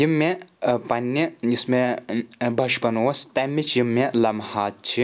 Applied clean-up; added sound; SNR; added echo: none; none; none; none.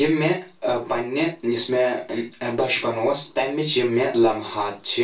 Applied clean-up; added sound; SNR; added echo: none; none; none; reverberation time 0.2 s.